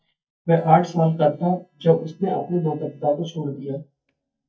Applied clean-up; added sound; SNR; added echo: neural mask model DeepFilterNet 3.